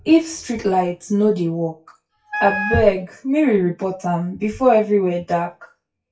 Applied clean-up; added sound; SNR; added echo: classical method WPE with log-MMSE.